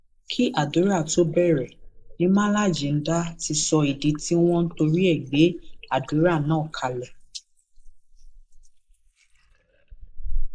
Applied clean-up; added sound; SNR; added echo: neural mask model Resemble Enhance denoiser.